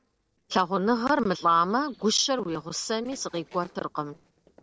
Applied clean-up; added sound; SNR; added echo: neural separator model SepFormer DNS4.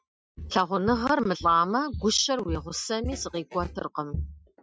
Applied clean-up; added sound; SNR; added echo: classical method Wiener filter.